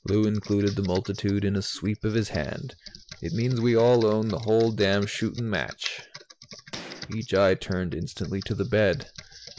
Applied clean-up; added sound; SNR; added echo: none; Computer keyboard + Gunshot, gunfire; 19 dB; none.